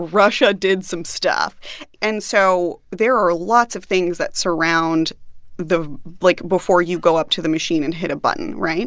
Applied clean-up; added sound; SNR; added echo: none; none; none; none.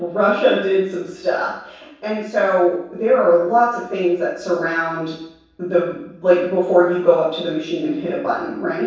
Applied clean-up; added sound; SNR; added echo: none; none; none; reverberation time 0.7 s.